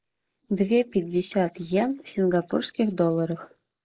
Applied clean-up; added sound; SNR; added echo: neural mask model Resemble Enhance denoiser.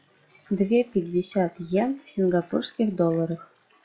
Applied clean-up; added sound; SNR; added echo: classical method log-MMSE.